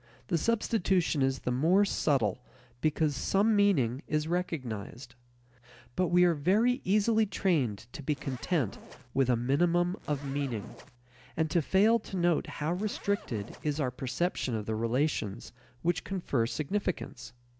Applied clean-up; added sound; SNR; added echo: none; Zipper (clothing); 19 dB; none.